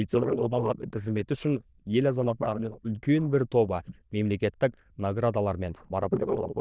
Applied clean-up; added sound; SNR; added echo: neural diffusion model UNIVERSE++.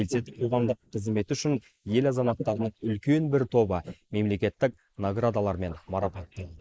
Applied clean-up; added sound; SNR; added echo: neural mask model Resemble Enhance denoiser.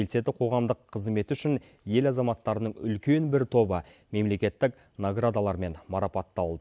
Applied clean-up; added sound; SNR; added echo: none; none; none; none.